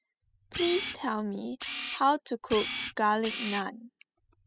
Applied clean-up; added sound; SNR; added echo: classical method spectral subtraction.